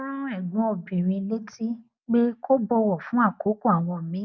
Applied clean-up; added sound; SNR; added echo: none; none; none; none.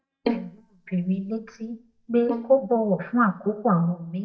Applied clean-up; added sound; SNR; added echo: neural mask model DeepFilterNet 3.